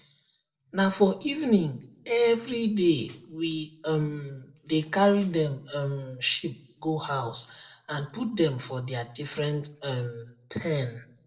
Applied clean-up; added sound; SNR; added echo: neural separator model SepFormer DNS4.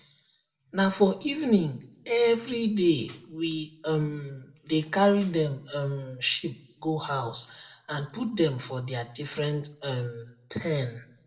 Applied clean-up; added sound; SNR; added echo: none; Tambourine; 13 dB; reverberation time 0.5 s.